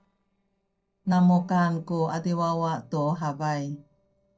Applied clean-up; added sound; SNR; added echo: neural separator model SepFormer DNS4.